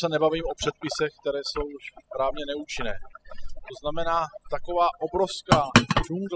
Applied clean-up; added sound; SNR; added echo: classical method spectral subtraction.